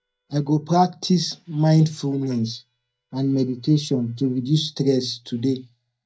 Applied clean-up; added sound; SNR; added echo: neural mask model DeepFilterNet 3.